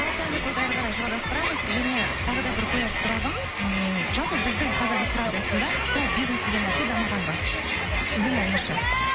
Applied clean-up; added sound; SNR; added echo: none; Crowd; -2 dB; none.